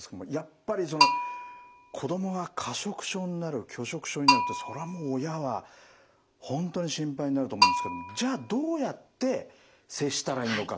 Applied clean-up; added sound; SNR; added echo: none; Bell; 0 dB; none.